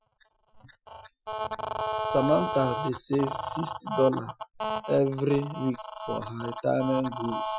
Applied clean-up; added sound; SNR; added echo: classical method Wiener filter.